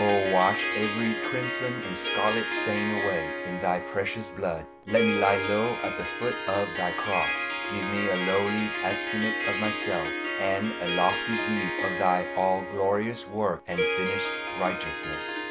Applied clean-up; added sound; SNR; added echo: none; Harp; 2 dB; none.